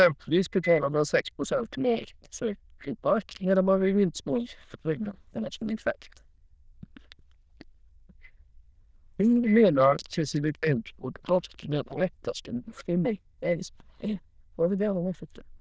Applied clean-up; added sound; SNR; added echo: neural diffusion model UNIVERSE++.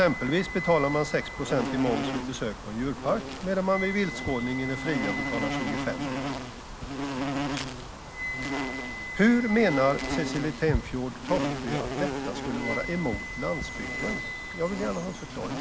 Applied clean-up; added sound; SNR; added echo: none; Wind instrument, woodwind instrument + Insect; 4 dB; none.